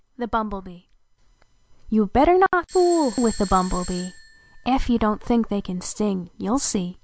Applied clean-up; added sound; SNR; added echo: none; Bell / Doorbell; 17 dB; none.